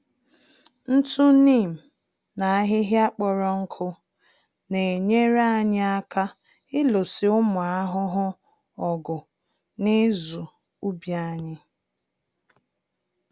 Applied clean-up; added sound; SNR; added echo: none; none; none; none.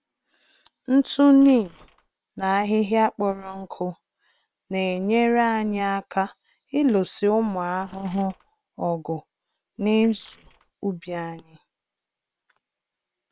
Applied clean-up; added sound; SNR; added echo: neural separator model SepFormer WHAM!.